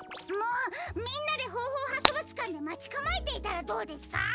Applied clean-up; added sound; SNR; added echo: none; Shatter; 2 dB; none.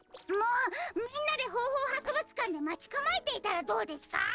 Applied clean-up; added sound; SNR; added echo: neural separator model SepFormer DNS4.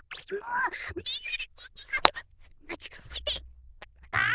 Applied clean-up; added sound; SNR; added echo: neural diffusion model UNIVERSE++.